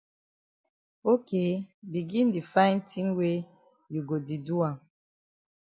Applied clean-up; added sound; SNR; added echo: none; none; none; none.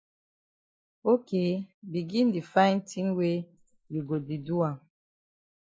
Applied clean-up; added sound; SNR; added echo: neural mask model Resemble Enhance denoiser.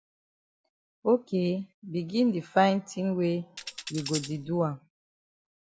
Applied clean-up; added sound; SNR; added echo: none; Tambourine; 11 dB; none.